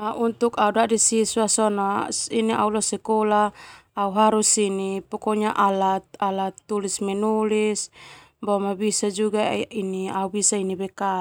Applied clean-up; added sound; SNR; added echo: none; none; none; none.